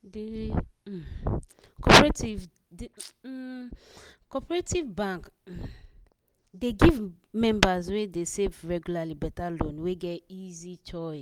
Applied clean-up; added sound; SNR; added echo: none; none; none; none.